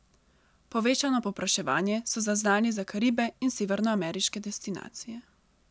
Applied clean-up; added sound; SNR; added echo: none; none; none; none.